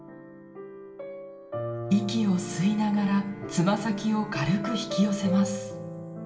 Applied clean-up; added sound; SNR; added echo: none; Bowed string instrument; 19 dB; reverberation time 0.8 s.